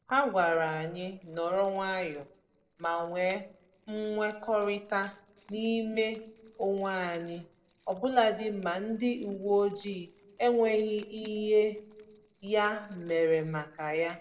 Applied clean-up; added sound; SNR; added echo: neural separator model SepFormer DNS4.